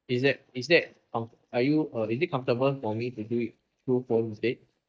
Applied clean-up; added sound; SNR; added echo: neural mask model DeepFilterNet 3.